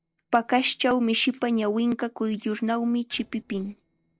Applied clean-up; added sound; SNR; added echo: neural separator model SepFormer DNS4.